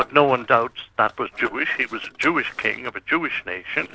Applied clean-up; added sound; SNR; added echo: neural separator model SepFormer DNS4.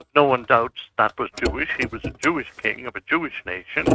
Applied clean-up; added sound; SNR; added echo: neural mask model RNNoise.